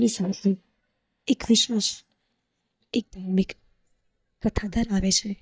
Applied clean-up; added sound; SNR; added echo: neural mask model DeepFilterNet 3.